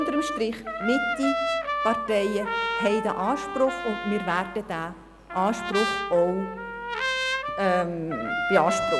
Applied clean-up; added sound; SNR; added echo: none; Trumpet; 3 dB; none.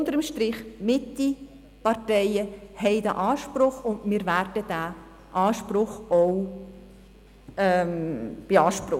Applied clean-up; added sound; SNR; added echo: none; none; none; none.